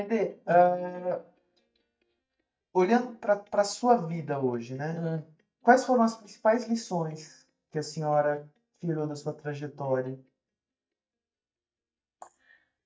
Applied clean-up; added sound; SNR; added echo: neural mask model DeepFilterNet 3.